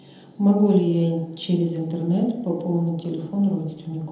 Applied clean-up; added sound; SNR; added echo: none; none; none; reverberation time 0.8 s.